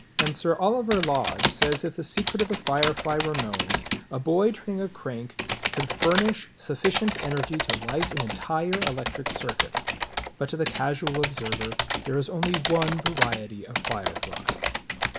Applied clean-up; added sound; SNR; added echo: none; Typing; 0 dB; none.